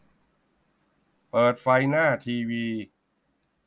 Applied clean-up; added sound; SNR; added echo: none; none; none; none.